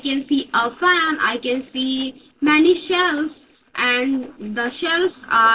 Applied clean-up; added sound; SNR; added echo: neural separator model SepFormer DNS4.